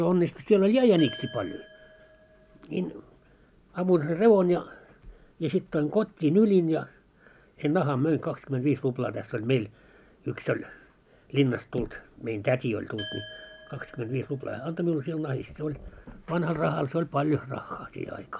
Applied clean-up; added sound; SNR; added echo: none; Glass; 8 dB; none.